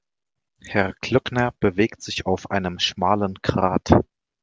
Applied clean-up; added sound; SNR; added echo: none; none; none; none.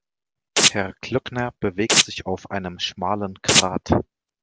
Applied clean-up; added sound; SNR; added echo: none; Domestic sounds, home sounds; -4 dB; none.